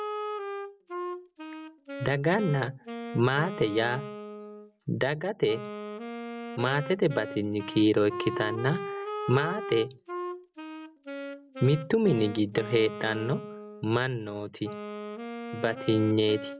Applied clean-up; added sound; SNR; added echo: none; Wind instrument, woodwind instrument; 9 dB; none.